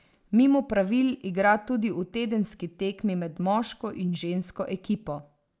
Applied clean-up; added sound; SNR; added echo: none; none; none; none.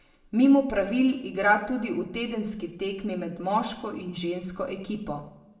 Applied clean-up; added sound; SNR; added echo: none; none; none; reverberation time 0.7 s.